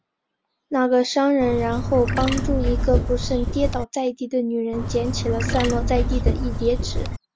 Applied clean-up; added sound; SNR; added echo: none; Trickle, dribble / Chirp, tweet; 0 dB; none.